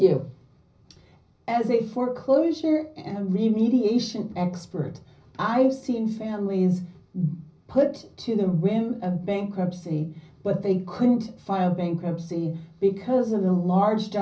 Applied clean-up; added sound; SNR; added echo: none; none; none; reverberation time 0.5 s.